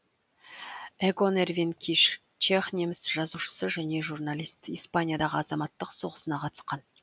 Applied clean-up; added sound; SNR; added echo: none; none; none; none.